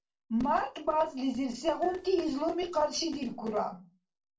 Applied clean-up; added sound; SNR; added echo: neural separator model SepFormer DNS4.